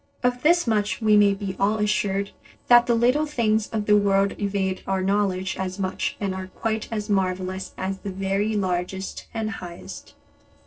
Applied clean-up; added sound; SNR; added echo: neural separator model SepFormer DNS4.